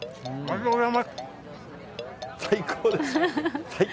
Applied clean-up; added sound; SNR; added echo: none; Marimba, xylophone; 13 dB; none.